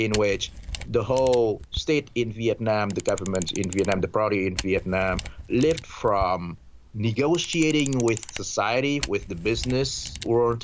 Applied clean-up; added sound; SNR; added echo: none; Camera; 13 dB; none.